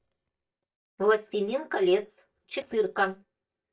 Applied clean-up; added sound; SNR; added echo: neural mask model DeepFilterNet 3.